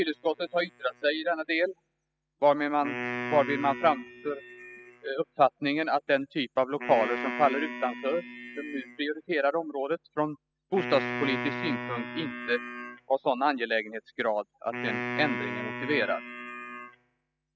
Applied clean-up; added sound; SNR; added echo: classical method spectral subtraction.